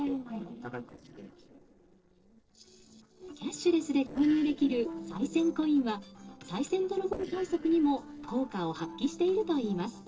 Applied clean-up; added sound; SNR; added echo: neural separator model SepFormer DNS4.